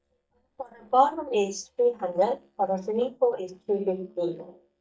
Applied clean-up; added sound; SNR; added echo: neural mask model DeepFilterNet 3.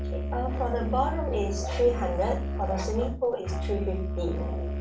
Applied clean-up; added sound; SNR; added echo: none; Musical instrument; 0 dB; reverberation time 0.3 s.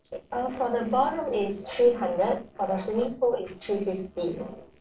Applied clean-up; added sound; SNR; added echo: neural separator model SepFormer DNS4.